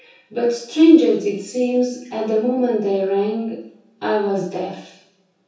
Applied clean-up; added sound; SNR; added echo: none; none; none; reverberation time 0.6 s.